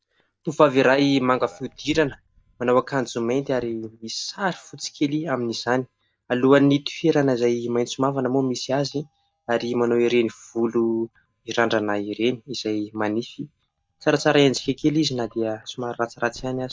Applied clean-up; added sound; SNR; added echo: neural mask model DeepFilterNet 3.